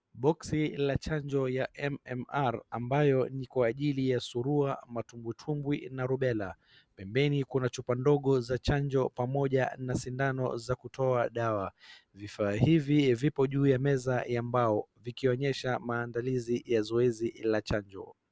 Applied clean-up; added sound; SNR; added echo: none; none; none; none.